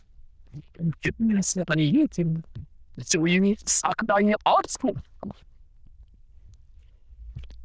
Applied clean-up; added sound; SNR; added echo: neural diffusion model UNIVERSE++.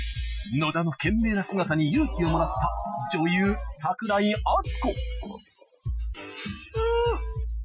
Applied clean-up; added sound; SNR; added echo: classical method Wiener filter.